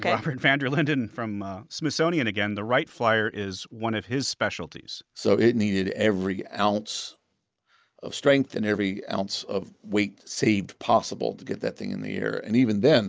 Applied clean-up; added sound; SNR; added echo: none; none; none; none.